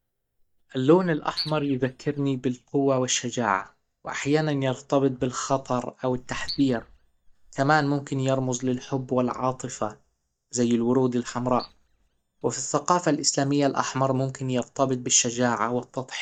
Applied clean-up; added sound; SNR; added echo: neural mask model DeepFilterNet 3.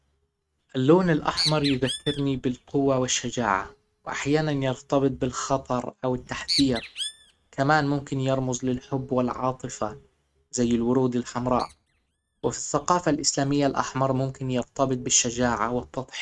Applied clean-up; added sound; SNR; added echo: neural mask model RNNoise.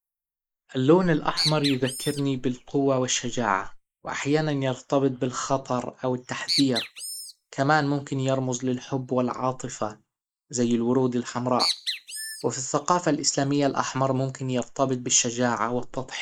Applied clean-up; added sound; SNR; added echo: neural mask model Resemble Enhance denoiser.